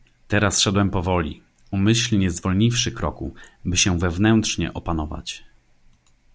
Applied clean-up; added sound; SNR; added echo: none; none; none; none.